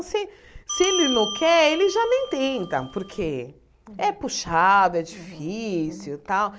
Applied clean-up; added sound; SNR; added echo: none; Bell; 8 dB; none.